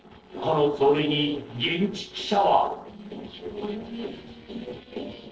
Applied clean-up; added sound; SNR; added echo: neural separator model SepFormer DNS4.